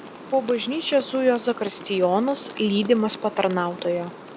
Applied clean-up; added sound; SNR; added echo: none; Rain; 15 dB; none.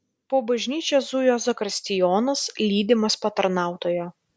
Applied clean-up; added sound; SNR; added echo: none; none; none; none.